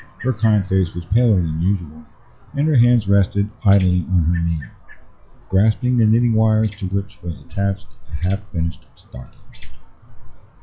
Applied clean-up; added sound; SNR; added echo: classical method log-MMSE.